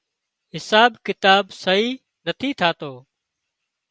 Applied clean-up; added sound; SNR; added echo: none; none; none; none.